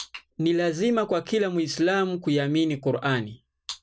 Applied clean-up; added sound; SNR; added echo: none; none; none; none.